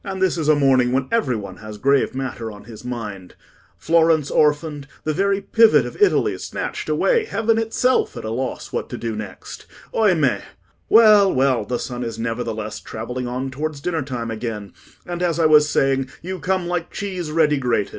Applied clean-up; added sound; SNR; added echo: none; none; none; none.